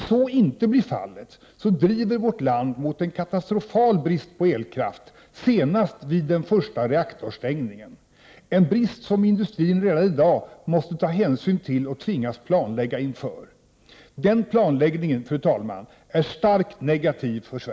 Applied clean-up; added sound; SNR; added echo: none; none; none; none.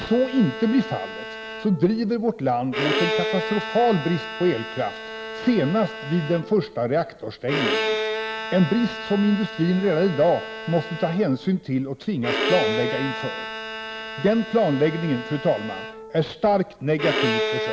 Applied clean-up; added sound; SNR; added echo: none; Bowed string instrument; 6 dB; none.